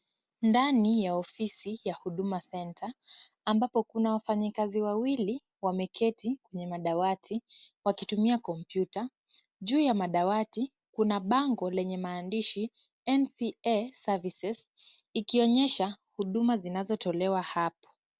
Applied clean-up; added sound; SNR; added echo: none; none; none; none.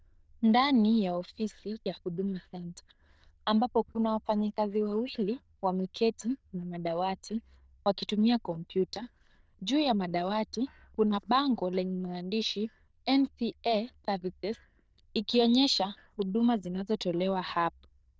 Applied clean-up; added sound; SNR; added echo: neural diffusion model UNIVERSE++.